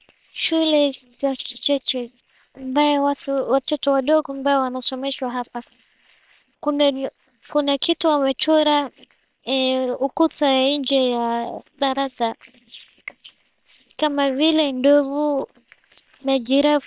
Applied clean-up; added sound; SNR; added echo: neural separator model SepFormer WHAM!.